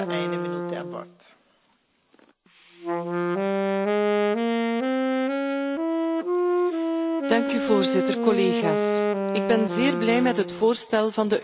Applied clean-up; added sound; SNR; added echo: none; Wind instrument, woodwind instrument; -2 dB; none.